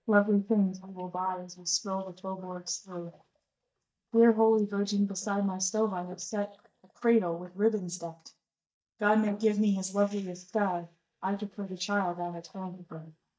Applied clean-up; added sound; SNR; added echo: neural mask model DeepFilterNet 3.